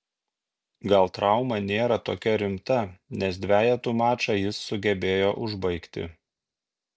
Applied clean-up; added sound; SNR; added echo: none; none; none; none.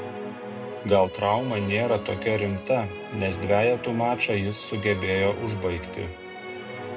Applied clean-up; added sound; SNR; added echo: none; Musical instrument; 10 dB; reverberation time 0.2 s.